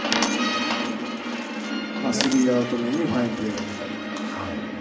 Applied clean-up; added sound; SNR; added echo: none; Coin (dropping); 11 dB; reverberation time 0.8 s.